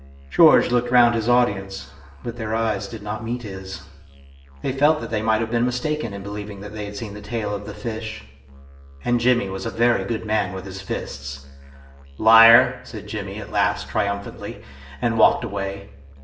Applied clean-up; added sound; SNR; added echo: none; Musical instrument; 20 dB; reverberation time 0.6 s.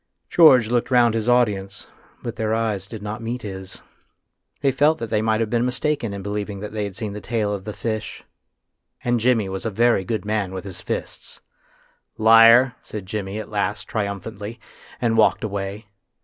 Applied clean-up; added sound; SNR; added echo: none; none; none; none.